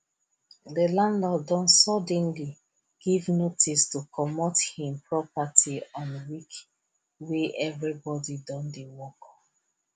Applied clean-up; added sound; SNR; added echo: none; none; none; none.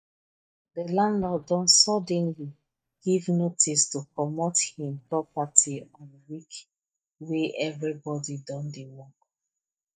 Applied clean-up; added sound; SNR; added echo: neural mask model DeepFilterNet 3.